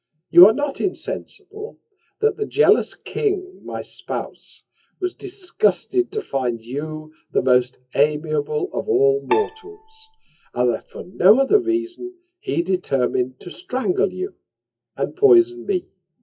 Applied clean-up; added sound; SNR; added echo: classical method WPE with log-MMSE.